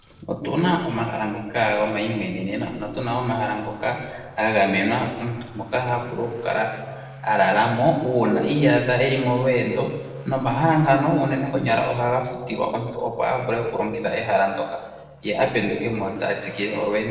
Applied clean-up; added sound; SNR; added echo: neural separator model SepFormer DNS4.